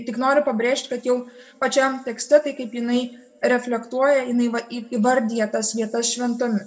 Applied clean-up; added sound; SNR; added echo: none; none; none; reverberation time 2.0 s.